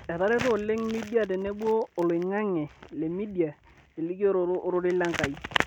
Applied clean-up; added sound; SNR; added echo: none; none; none; none.